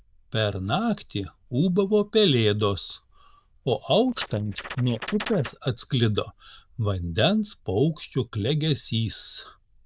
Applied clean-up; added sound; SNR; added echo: neural diffusion model UNIVERSE++.